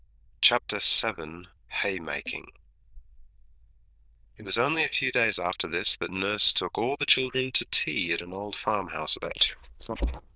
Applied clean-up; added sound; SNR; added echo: neural diffusion model UNIVERSE++.